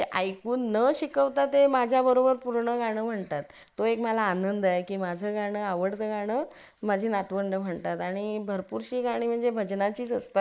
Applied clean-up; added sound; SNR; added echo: neural mask model Resemble Enhance denoiser.